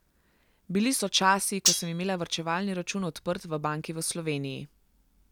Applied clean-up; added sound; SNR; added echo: none; Cutlery, silverware; 1 dB; none.